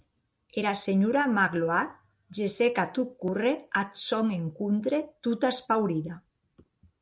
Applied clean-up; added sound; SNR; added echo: none; none; none; none.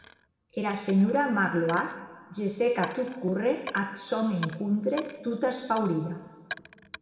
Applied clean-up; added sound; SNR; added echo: none; Coin (dropping); 17 dB; reverberation time 1.5 s.